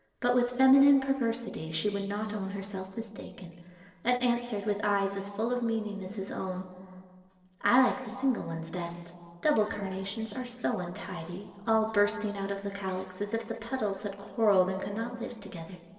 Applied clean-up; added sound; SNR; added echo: neural separator model SepFormer DNS4.